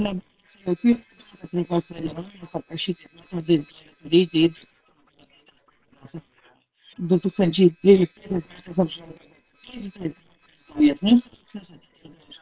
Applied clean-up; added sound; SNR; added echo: neural separator model SepFormer WHAM!.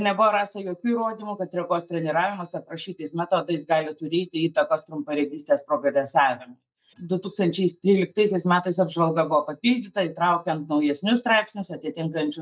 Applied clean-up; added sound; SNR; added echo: neural mask model DeepFilterNet 3.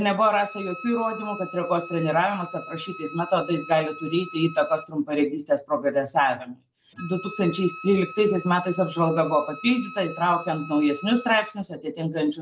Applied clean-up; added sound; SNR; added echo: none; Wind instrument, woodwind instrument; 16 dB; none.